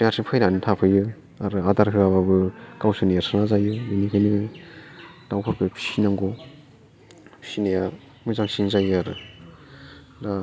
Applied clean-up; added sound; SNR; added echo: none; none; none; none.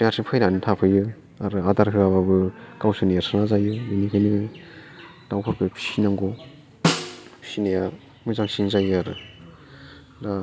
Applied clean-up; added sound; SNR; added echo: none; Snare drum; 6 dB; none.